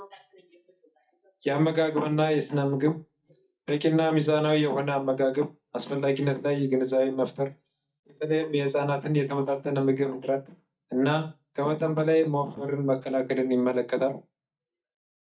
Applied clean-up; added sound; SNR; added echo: neural mask model DeepFilterNet 3.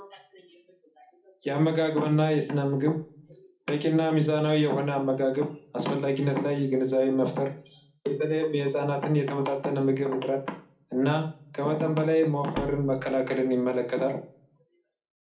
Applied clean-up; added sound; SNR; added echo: none; Bass drum; 18 dB; reverberation time 0.4 s.